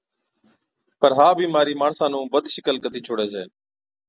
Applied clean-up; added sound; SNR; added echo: none; none; none; none.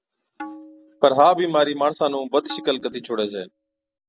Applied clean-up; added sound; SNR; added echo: none; Tabla; 19 dB; none.